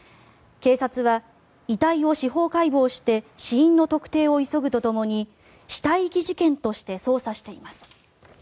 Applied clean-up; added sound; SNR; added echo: none; none; none; none.